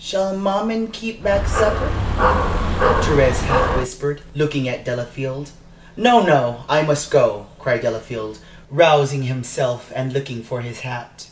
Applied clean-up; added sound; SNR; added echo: none; Dog; -2 dB; reverberation time 0.3 s.